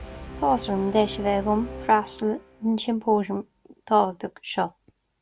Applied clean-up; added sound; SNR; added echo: none; Brass instrument; 16 dB; none.